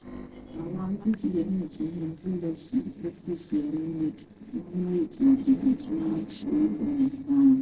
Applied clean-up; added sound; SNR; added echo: neural separator model SepFormer DNS4.